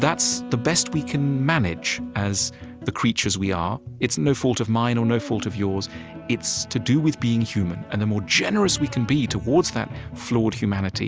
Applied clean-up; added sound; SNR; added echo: none; none; none; none.